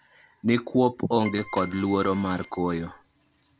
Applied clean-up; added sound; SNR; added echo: none; Fire + Keyboard (musical); 16 dB; none.